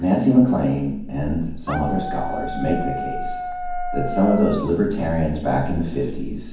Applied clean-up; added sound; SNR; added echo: none; Dog; 8 dB; reverberation time 1.2 s.